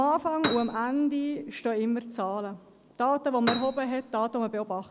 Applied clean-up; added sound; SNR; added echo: none; Piano; 7 dB; none.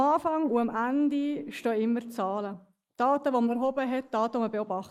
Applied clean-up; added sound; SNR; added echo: neural mask model Resemble Enhance denoiser.